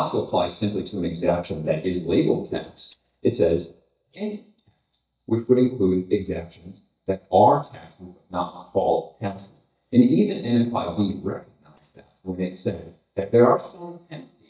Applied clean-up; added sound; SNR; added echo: neural mask model DeepFilterNet 3.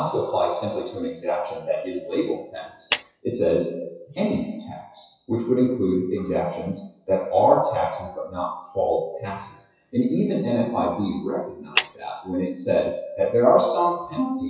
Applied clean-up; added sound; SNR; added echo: classical method WPE with log-MMSE.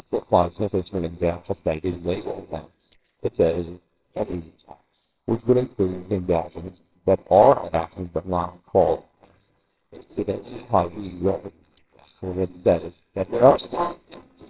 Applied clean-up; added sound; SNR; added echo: neural separator model SepFormer WHAMR!.